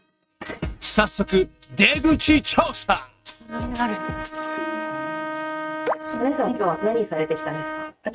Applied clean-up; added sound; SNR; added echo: neural mask model RNNoise.